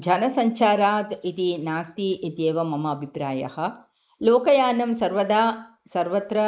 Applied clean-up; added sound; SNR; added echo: neural mask model Resemble Enhance denoiser.